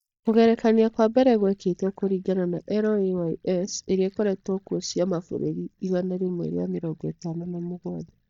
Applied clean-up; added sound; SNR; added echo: neural mask model DeepFilterNet 3.